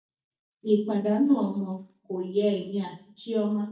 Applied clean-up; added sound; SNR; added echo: neural mask model DeepFilterNet 3.